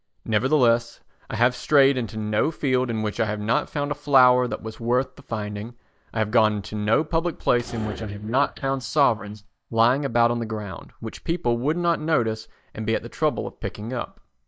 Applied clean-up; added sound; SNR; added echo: neural mask model DeepFilterNet 3.